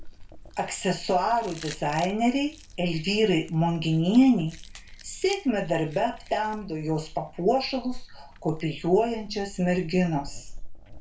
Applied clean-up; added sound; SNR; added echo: none; Chewing, mastication; 14 dB; reverberation time 0.3 s.